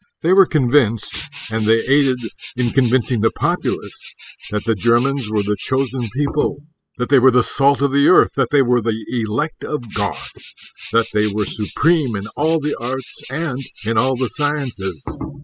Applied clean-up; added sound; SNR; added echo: classical method spectral subtraction.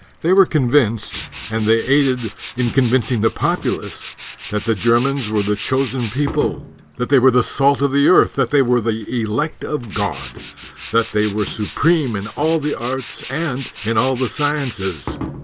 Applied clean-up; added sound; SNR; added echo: none; Tools; 15 dB; none.